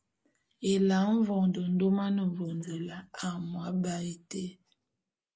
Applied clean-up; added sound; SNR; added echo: neural mask model Resemble Enhance denoiser.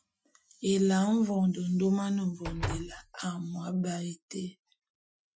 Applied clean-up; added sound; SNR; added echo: classical method Wiener filter.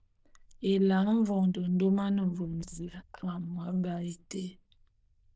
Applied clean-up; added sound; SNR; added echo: neural diffusion model UNIVERSE++.